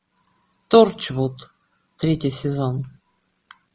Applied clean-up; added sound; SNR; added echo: none; none; none; none.